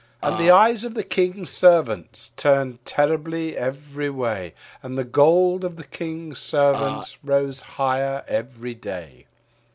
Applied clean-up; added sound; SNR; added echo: none; Burping, eructation; 6 dB; none.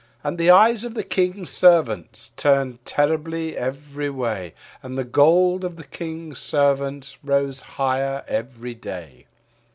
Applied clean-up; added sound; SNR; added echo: none; none; none; none.